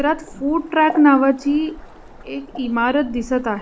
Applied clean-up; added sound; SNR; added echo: none; Waves, surf; 17 dB; none.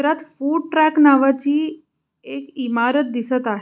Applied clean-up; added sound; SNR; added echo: none; none; none; none.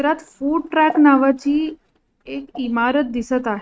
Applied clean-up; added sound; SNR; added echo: neural mask model RNNoise.